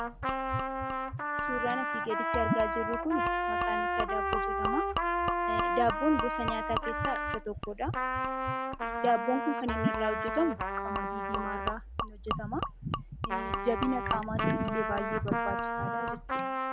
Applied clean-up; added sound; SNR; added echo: none; Trumpet + Gurgling / Liquid; -2 dB; none.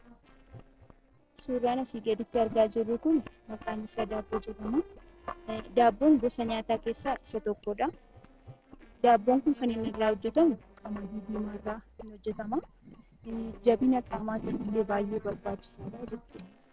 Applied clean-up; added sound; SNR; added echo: neural separator model SepFormer DNS4.